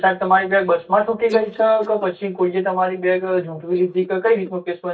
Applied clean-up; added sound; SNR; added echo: neural mask model DeepFilterNet 3.